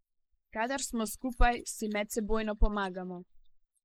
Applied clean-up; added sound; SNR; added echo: neural mask model Resemble Enhance denoiser.